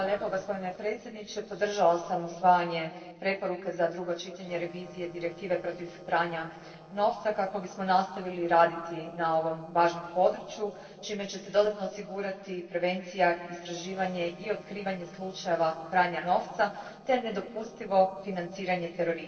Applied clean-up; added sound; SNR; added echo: neural separator model SepFormer DNS4.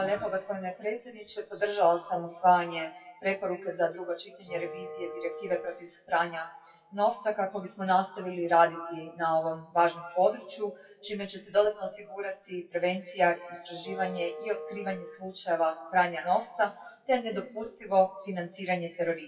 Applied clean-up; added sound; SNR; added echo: classical method WPE with log-MMSE.